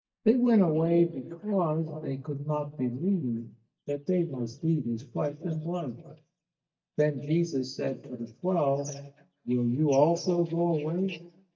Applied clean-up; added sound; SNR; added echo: neural mask model DeepFilterNet 3.